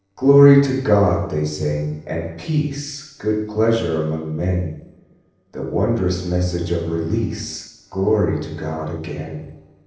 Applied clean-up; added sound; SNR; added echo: neural separator model SepFormer DNS4.